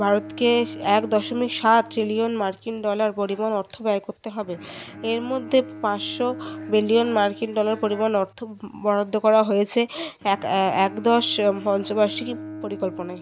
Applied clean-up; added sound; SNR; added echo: none; Bowed string instrument; 16 dB; none.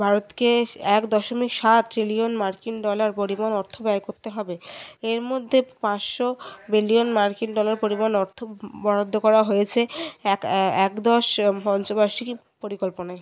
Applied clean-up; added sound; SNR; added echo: none; none; none; none.